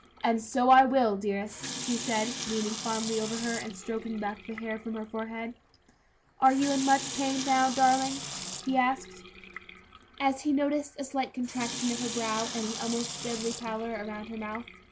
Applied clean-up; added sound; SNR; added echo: none; Sink (filling or washing) / Water tap, faucet; 10 dB; none.